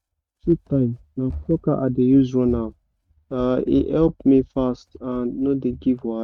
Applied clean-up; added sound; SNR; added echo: neural mask model RNNoise.